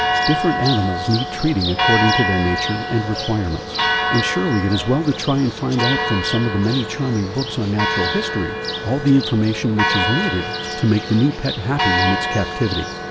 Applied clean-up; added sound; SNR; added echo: none; Church bell; 2 dB; none.